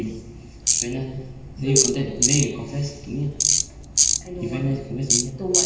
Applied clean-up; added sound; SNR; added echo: none; Tools; -2 dB; reverberation time 1.2 s.